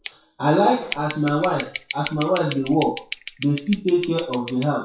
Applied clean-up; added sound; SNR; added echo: classical method WPE with log-MMSE.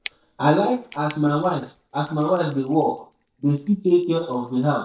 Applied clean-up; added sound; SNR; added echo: neural mask model DeepFilterNet 3.